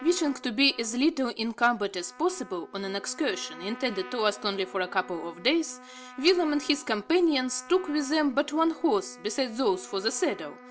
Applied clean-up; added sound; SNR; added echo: none; Trumpet + Wind instrument, woodwind instrument; 19 dB; none.